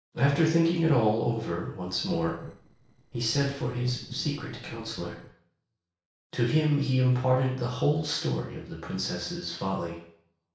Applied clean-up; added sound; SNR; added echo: neural separator model SepFormer DNS4.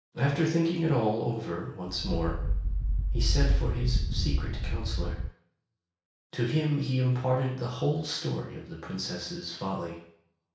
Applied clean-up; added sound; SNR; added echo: none; Thunder / Wind; -3 dB; reverberation time 0.6 s.